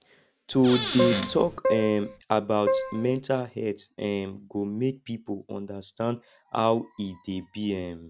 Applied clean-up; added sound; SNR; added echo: none; Squeak / Cupboard open or close + Keyboard (musical); 0 dB; none.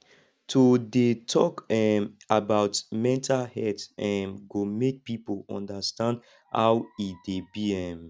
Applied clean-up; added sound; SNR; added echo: none; none; none; none.